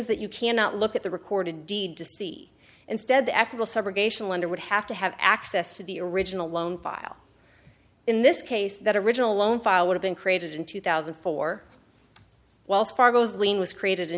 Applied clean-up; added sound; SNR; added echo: none; none; none; none.